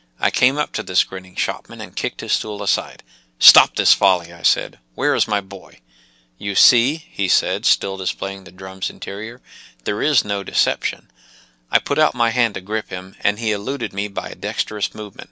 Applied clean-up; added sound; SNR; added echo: none; none; none; none.